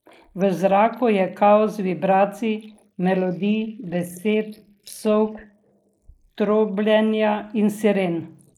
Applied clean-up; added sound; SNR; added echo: neural mask model Resemble Enhance denoiser.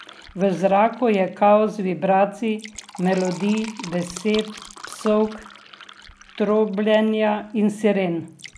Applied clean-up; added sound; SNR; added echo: none; Fill (with liquid); 20 dB; none.